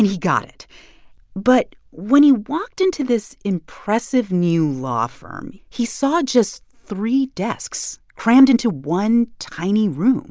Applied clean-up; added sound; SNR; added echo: none; none; none; none.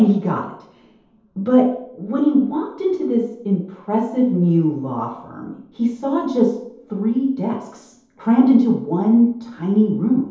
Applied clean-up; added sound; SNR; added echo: none; none; none; reverberation time 0.8 s.